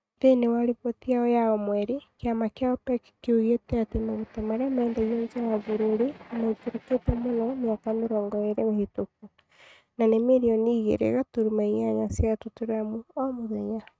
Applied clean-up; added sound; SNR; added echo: neural mask model RNNoise.